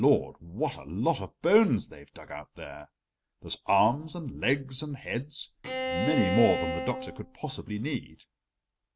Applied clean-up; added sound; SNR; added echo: none; Bowed string instrument; 3 dB; none.